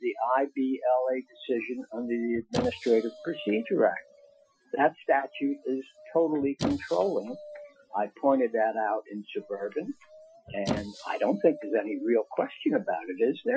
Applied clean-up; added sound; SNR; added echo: classical method Wiener filter.